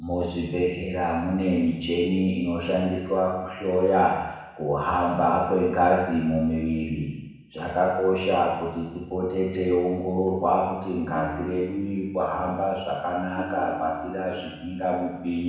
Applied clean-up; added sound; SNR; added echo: none; Electric guitar / Strum; 15 dB; reverberation time 1.1 s.